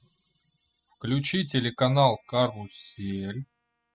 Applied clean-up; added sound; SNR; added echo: classical method spectral subtraction.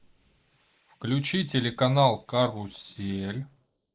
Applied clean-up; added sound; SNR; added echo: neural mask model Resemble Enhance denoiser.